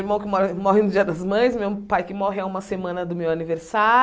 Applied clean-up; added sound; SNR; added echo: none; none; none; none.